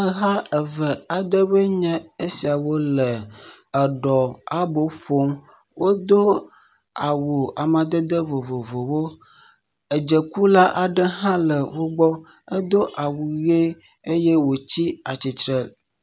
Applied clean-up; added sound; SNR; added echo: none; none; none; none.